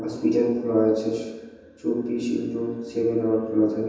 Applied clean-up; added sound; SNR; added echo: none; none; none; reverberation time 1.1 s.